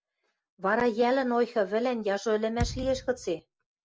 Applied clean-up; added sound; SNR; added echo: none; Thump, thud; 8 dB; none.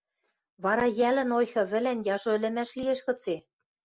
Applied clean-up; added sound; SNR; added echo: none; none; none; none.